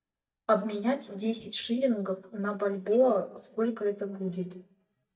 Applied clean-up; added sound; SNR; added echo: neural mask model DeepFilterNet 3.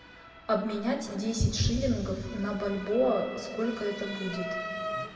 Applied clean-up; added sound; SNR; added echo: none; Motor vehicle (road) / Siren; 11 dB; reverberation time 2.2 s.